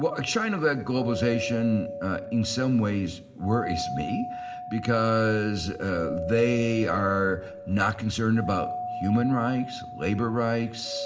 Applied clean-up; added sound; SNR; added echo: none; Doorbell; 10 dB; reverberation time 1.6 s.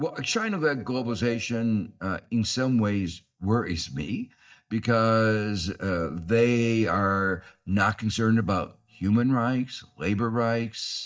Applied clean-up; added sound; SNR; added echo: neural mask model DeepFilterNet 3.